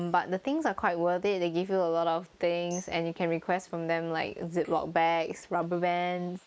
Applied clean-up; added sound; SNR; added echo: neural mask model Resemble Enhance denoiser.